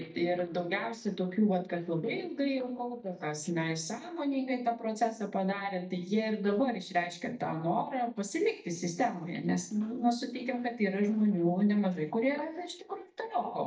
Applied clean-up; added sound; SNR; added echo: neural mask model DeepFilterNet 3.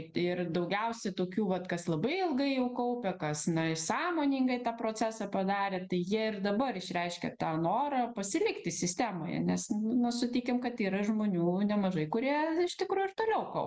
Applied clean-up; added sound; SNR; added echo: none; none; none; none.